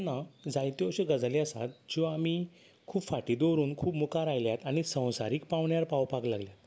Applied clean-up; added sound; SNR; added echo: none; none; none; none.